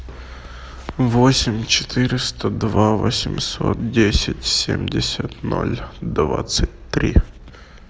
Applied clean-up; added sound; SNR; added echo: none; none; none; none.